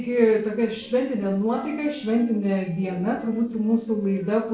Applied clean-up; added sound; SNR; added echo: neural separator model SepFormer DNS4.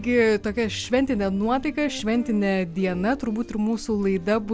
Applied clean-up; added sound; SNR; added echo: none; none; none; none.